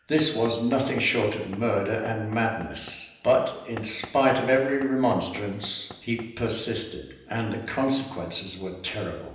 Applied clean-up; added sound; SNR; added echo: none; Knock / Wood; 19 dB; reverberation time 0.9 s.